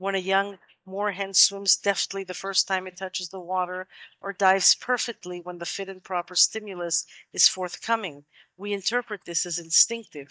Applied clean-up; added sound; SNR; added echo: neural mask model DeepFilterNet 3.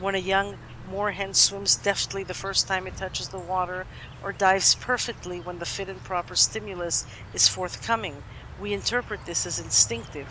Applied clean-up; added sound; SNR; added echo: none; Insect; 14 dB; none.